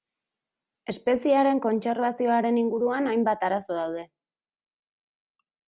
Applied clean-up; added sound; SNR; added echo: none; none; none; none.